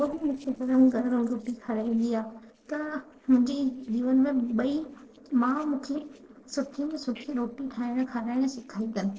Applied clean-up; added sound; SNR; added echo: neural separator model SepFormer DNS4.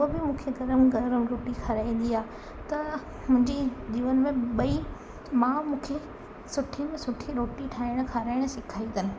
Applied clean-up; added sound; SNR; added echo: none; none; none; none.